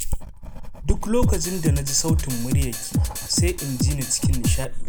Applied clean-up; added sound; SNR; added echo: none; Writing + Drum kit; -5 dB; none.